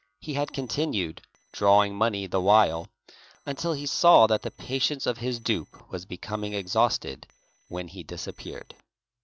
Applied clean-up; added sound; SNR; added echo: neural separator model SepFormer DNS4.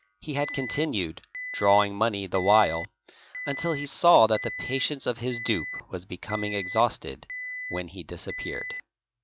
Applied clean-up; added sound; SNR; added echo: none; Alarm; 11 dB; none.